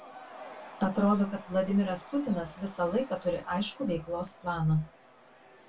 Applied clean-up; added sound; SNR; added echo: none; Crowd / Cheering; 19 dB; reverberation time 0.1 s.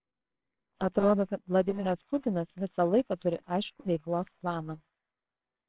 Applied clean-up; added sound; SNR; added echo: neural separator model SepFormer WHAMR!.